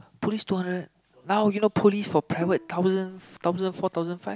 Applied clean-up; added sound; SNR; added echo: none; Bowed string instrument; 17 dB; none.